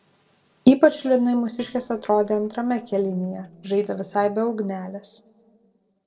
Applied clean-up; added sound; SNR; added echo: neural separator model SepFormer DNS4.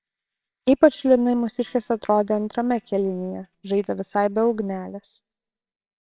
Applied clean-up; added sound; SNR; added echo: neural separator model SepFormer WHAMR!.